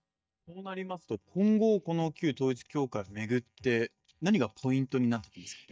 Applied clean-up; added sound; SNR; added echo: neural mask model DeepFilterNet 3.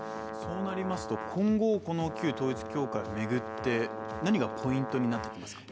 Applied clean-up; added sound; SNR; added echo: none; Brass instrument; 8 dB; none.